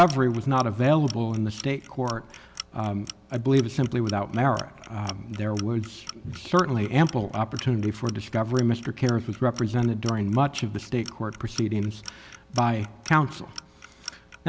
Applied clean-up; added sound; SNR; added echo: none; Clock; 18 dB; none.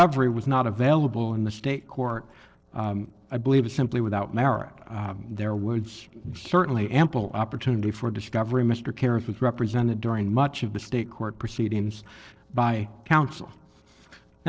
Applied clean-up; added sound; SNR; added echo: neural separator model SepFormer DNS4.